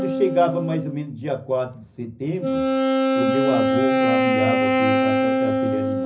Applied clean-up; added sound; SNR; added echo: none; Wind instrument, woodwind instrument; -5 dB; reverberation time 0.4 s.